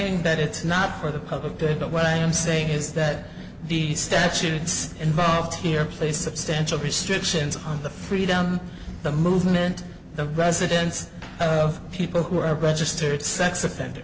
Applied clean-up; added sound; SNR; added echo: none; none; none; none.